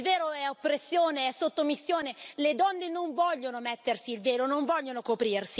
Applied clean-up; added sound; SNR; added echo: none; none; none; none.